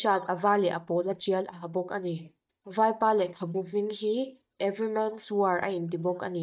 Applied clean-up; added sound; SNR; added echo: neural mask model DeepFilterNet 3.